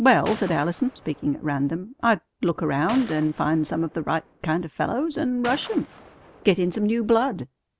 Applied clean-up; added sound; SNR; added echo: none; Gunshot, gunfire; 19 dB; none.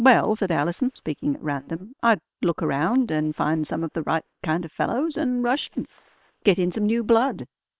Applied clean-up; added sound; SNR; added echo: neural separator model SepFormer WHAM!.